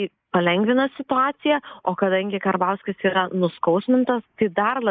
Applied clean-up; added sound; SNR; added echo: neural mask model Resemble Enhance denoiser.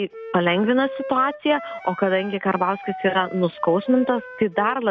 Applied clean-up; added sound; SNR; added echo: none; Wind instrument, woodwind instrument; 14 dB; none.